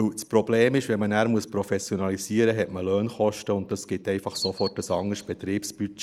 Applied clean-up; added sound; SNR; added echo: neural mask model Resemble Enhance denoiser.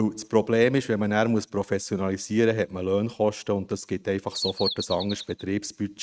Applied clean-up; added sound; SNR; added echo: neural mask model RNNoise.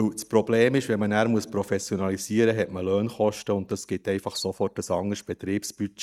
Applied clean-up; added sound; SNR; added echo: neural mask model DeepFilterNet 3.